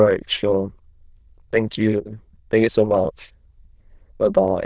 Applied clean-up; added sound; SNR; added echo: neural diffusion model UNIVERSE++.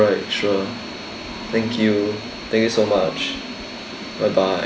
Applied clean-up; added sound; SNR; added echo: none; Cricket / Growling; 16 dB; none.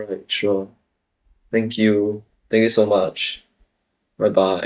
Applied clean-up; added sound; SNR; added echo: neural mask model DeepFilterNet 3.